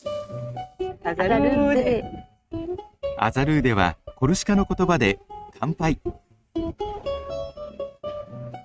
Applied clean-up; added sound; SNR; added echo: neural mask model RNNoise.